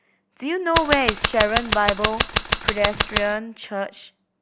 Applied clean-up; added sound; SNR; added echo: none; Scissors; -1 dB; none.